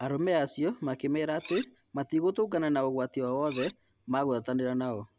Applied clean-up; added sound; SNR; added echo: none; Cutlery, silverware; 14 dB; none.